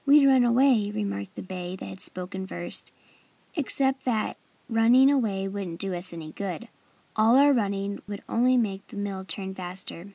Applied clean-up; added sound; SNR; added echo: none; none; none; none.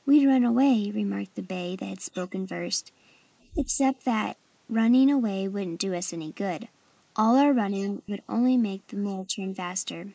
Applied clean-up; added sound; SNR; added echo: neural mask model Resemble Enhance denoiser.